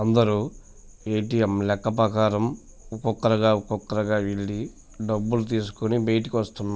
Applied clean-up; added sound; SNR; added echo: none; none; none; none.